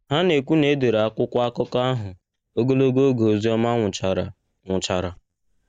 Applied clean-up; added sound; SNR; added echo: neural mask model DeepFilterNet 3.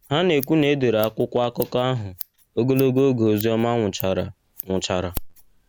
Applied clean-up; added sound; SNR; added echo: none; Scissors; 17 dB; none.